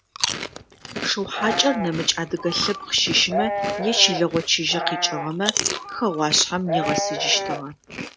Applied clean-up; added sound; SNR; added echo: none; Chewing, mastication + Livestock, farm animals, working animals; 4 dB; none.